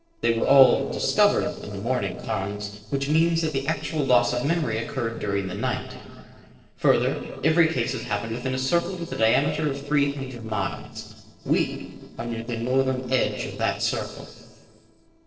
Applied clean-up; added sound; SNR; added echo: neural separator model SepFormer DNS4.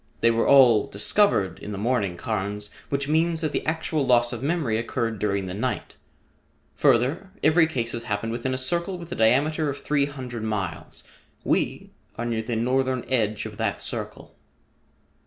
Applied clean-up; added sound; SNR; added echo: none; none; none; none.